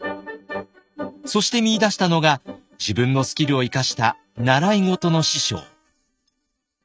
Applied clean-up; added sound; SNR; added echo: neural mask model RNNoise.